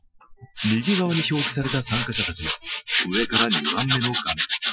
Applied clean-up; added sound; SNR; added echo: classical method Wiener filter.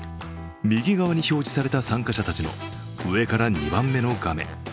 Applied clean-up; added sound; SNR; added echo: none; none; none; none.